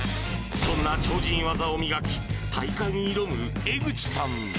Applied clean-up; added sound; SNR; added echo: none; Shatter / Boom; 5 dB; none.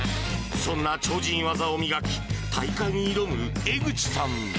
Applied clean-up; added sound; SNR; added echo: none; none; none; none.